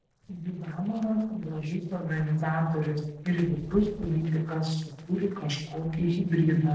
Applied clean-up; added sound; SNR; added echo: neural separator model SepFormer DNS4.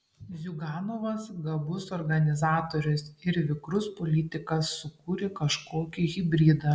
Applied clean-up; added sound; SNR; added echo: none; none; none; none.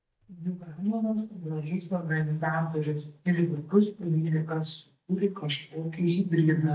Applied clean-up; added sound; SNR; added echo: neural mask model DeepFilterNet 3.